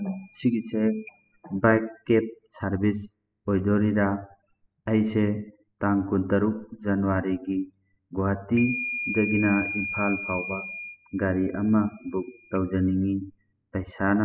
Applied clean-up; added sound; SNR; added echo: classical method spectral subtraction.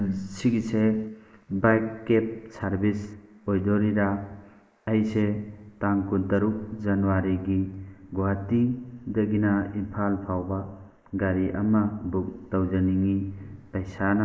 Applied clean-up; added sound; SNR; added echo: neural mask model Resemble Enhance denoiser.